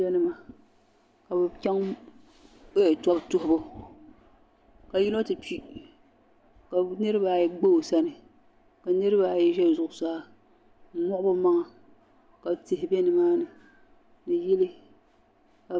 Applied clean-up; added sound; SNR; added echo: none; none; none; none.